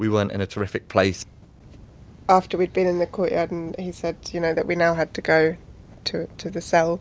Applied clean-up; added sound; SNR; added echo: none; none; none; none.